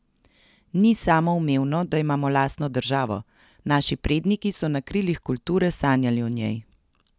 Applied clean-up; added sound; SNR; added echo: none; none; none; none.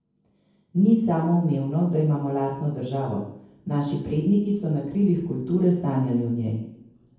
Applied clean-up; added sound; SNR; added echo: none; none; none; reverberation time 0.9 s.